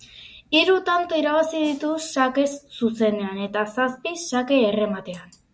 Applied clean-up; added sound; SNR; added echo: none; none; none; none.